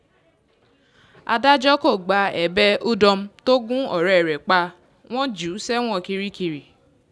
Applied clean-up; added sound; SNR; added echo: none; none; none; none.